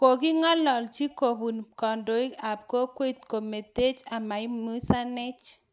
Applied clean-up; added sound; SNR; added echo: none; none; none; none.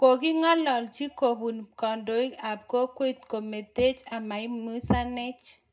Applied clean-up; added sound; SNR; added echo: none; none; none; reverberation time 0.2 s.